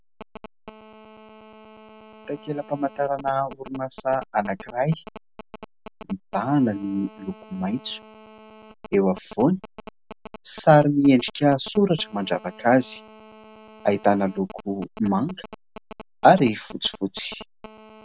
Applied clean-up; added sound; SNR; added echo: none; Telephone; 20 dB; none.